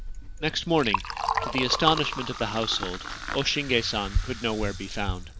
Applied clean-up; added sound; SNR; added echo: none; Bicycle + Liquid; 3 dB; none.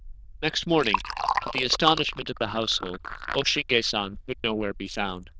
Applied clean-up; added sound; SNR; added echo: neural diffusion model UNIVERSE++.